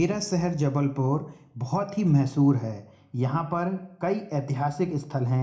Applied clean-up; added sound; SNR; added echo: none; none; none; reverberation time 0.4 s.